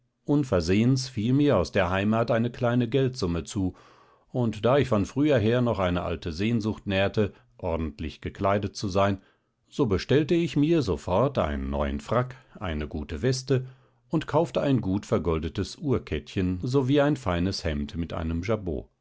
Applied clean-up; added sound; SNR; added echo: none; none; none; none.